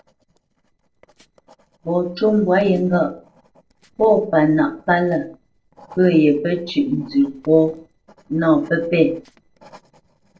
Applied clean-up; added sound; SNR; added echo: neural separator model SepFormer DNS4.